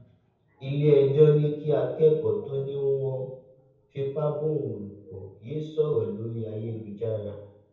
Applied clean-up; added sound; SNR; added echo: none; none; none; reverberation time 0.9 s.